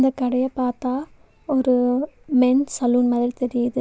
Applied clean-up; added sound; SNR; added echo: none; none; none; none.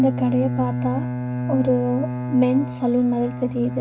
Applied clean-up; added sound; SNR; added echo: none; Bowed string instrument; 5 dB; reverberation time 0.4 s.